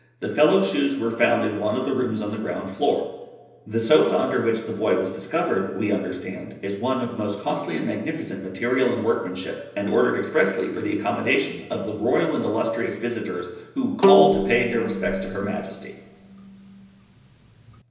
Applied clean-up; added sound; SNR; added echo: none; Bowed string instrument; 1 dB; reverberation time 0.9 s.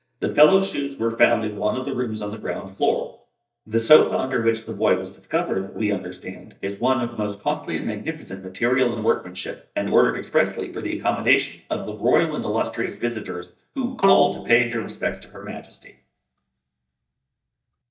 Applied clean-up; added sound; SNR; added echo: neural mask model DeepFilterNet 3.